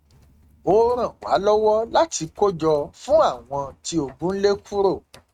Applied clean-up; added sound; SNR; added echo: neural mask model RNNoise.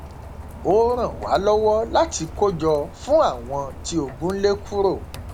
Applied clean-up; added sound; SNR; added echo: none; Rain; 14 dB; none.